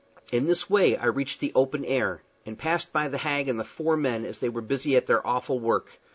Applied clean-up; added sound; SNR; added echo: none; none; none; none.